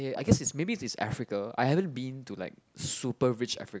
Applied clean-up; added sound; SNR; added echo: none; none; none; none.